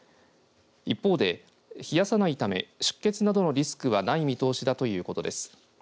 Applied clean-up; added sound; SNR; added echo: none; none; none; none.